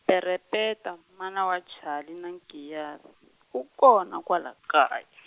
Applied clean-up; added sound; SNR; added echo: none; none; none; none.